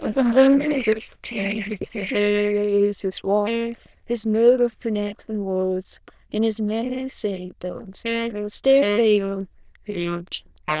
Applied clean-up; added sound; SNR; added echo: neural diffusion model UNIVERSE++.